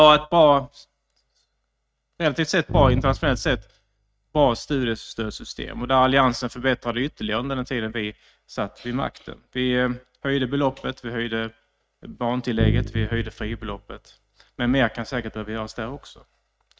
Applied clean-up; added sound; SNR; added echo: neural mask model RNNoise.